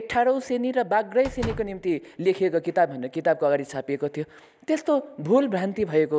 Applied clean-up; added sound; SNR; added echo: none; Slam; 15 dB; none.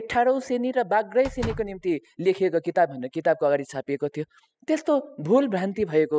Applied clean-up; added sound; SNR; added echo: classical method spectral subtraction.